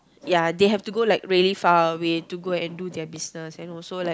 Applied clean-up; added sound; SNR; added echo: none; none; none; none.